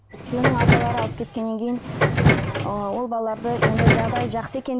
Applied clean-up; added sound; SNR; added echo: none; Subway, metro, underground; -5 dB; none.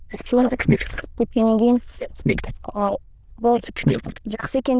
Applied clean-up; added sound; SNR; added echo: neural diffusion model UNIVERSE++.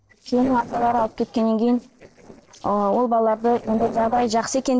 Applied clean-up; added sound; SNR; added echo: neural separator model SepFormer DNS4.